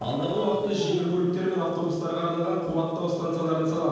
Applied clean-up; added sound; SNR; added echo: neural separator model SepFormer DNS4.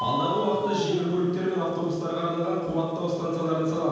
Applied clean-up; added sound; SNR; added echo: none; Bird; 11 dB; reverberation time 1.2 s.